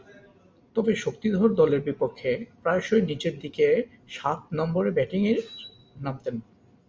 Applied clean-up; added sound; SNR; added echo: none; none; none; none.